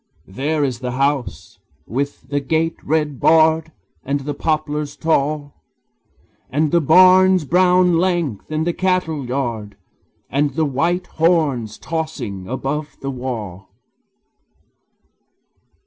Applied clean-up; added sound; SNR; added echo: none; none; none; none.